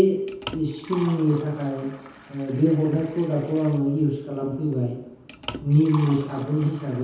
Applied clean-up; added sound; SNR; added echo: none; Liquid; 18 dB; reverberation time 1.0 s.